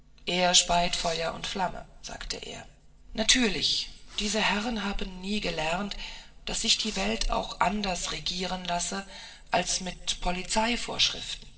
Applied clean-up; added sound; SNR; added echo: none; Fireworks; 17 dB; reverberation time 1.2 s.